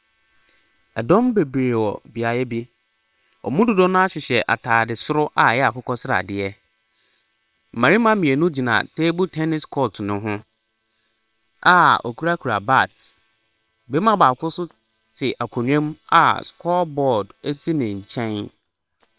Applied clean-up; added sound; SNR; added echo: neural separator model SepFormer WHAM!.